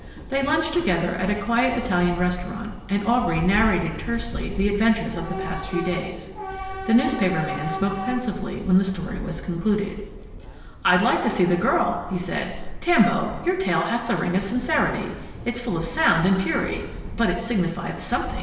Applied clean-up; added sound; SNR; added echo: none; Subway, metro, underground / Train; 10 dB; reverberation time 1.1 s.